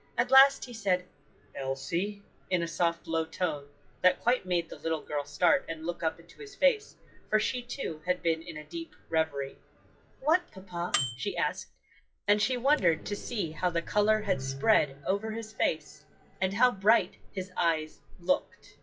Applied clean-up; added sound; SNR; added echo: classical method WPE with log-MMSE.